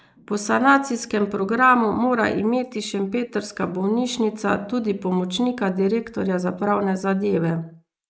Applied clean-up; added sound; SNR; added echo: neural mask model Resemble Enhance denoiser.